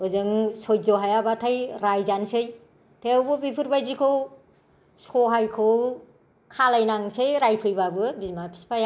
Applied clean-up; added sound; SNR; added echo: none; none; none; none.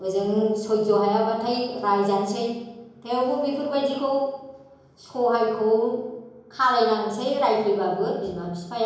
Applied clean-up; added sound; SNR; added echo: none; none; none; reverberation time 1.0 s.